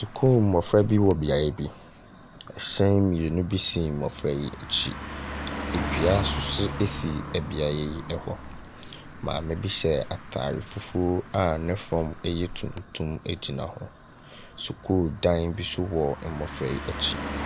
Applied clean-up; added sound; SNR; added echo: none; Car passing by; 11 dB; none.